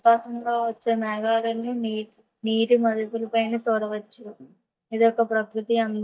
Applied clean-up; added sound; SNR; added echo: neural mask model DeepFilterNet 3.